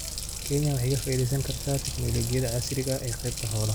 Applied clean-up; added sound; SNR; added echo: none; Water tap, faucet + Motor vehicle (road); 5 dB; none.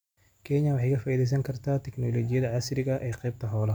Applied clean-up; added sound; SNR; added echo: none; none; none; none.